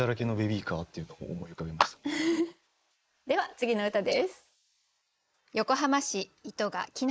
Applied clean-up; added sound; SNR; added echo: neural mask model Resemble Enhance denoiser.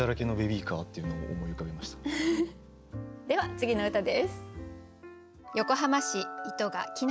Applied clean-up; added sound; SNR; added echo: none; none; none; none.